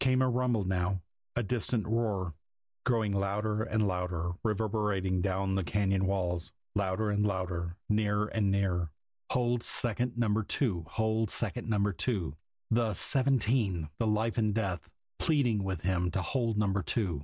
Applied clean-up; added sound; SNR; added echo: none; none; none; none.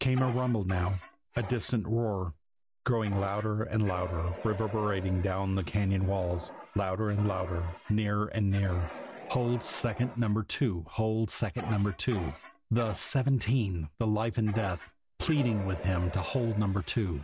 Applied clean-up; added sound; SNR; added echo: none; Fire; 16 dB; none.